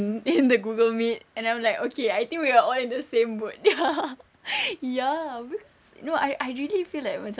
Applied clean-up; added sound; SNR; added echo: none; none; none; none.